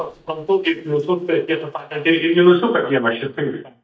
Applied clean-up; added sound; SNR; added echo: neural mask model DeepFilterNet 3.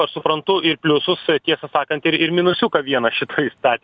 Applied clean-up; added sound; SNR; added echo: none; none; none; none.